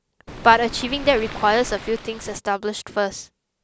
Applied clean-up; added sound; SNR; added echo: none; Waves, surf; 13 dB; none.